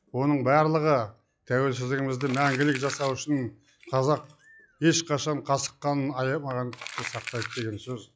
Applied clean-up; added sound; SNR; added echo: classical method log-MMSE.